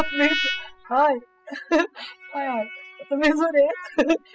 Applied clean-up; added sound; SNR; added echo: classical method spectral subtraction.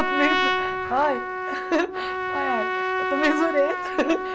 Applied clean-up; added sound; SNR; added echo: none; Trumpet; 0 dB; none.